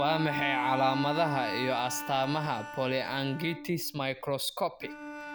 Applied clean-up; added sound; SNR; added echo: none; Bowed string instrument; 7 dB; none.